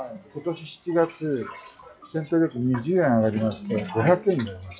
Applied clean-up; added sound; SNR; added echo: classical method log-MMSE.